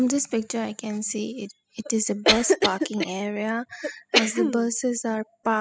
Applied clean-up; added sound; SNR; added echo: classical method spectral subtraction.